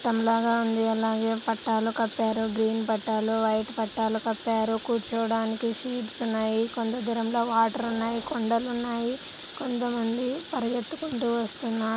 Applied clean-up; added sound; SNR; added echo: none; Train; 16 dB; none.